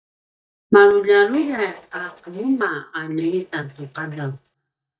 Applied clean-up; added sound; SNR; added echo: neural mask model DeepFilterNet 3.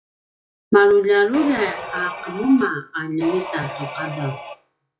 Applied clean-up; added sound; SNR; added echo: classical method WPE with log-MMSE.